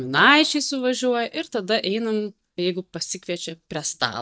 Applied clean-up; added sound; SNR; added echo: neural mask model DeepFilterNet 3.